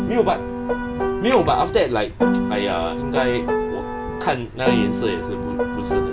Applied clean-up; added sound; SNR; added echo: none; Piano; 1 dB; none.